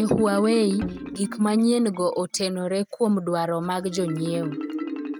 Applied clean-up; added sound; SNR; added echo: neural mask model RNNoise.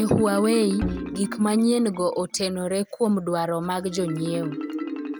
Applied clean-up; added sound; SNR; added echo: none; Marimba, xylophone + Bowed string instrument; 9 dB; none.